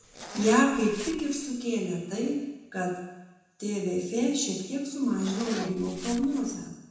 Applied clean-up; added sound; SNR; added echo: none; Zipper (clothing); 13 dB; reverberation time 1.1 s.